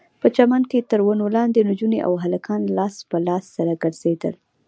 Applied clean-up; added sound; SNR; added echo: none; none; none; none.